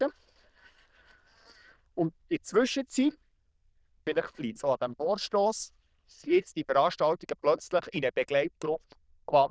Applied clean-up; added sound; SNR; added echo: neural diffusion model UNIVERSE++.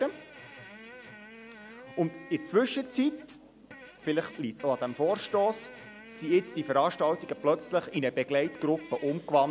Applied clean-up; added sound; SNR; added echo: none; Fart; 19 dB; none.